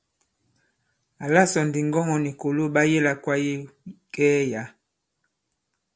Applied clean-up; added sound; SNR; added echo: none; none; none; none.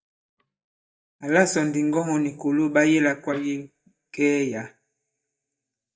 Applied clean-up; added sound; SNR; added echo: neural mask model DeepFilterNet 3.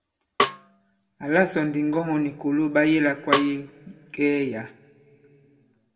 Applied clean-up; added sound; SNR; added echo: none; Snare drum; 4 dB; reverberation time 1.8 s.